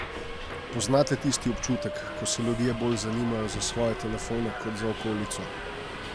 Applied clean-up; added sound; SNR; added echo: none; Subway, metro, underground; 6 dB; none.